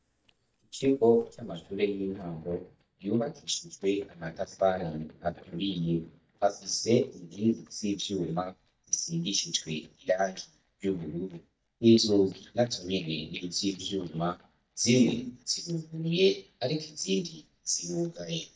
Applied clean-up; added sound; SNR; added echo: neural mask model DeepFilterNet 3.